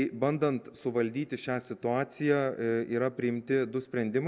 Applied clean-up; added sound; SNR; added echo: none; none; none; none.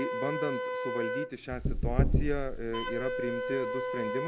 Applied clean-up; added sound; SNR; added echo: none; Knock / Wood + Wind instrument, woodwind instrument; -5 dB; none.